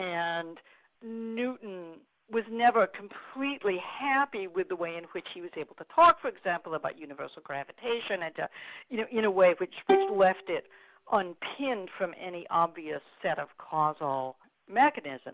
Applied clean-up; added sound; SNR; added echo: none; Bowed string instrument; 0 dB; none.